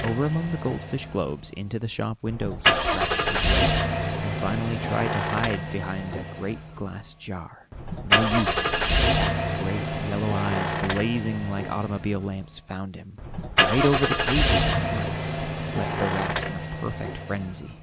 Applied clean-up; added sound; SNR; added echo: none; Engine starting / Car; -4 dB; none.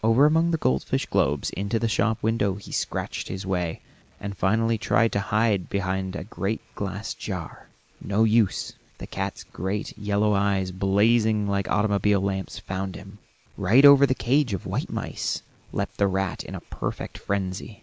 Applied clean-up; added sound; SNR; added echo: none; none; none; none.